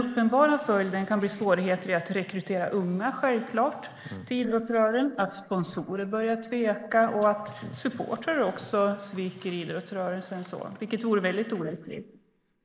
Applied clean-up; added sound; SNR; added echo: neural mask model Resemble Enhance denoiser.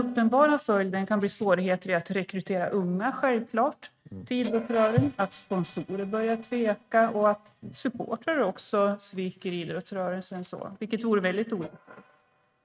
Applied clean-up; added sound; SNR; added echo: neural mask model RNNoise.